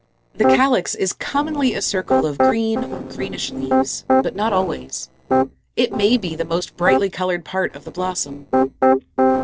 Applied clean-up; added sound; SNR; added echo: neural separator model SepFormer DNS4.